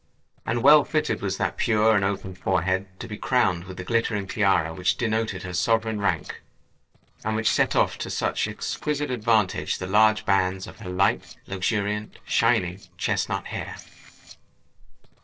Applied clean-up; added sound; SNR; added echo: neural separator model SepFormer DNS4.